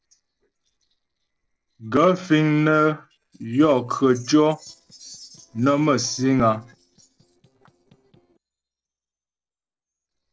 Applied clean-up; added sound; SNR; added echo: neural separator model SepFormer DNS4.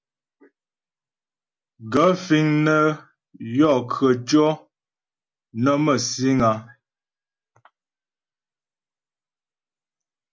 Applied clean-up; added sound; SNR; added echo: none; none; none; none.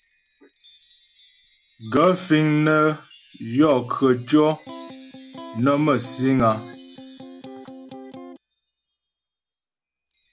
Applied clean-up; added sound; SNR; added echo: none; Electric guitar + Wind chime; 17 dB; none.